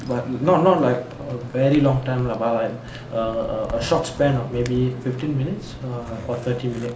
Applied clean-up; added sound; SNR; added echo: none; Zipper (clothing); 15 dB; none.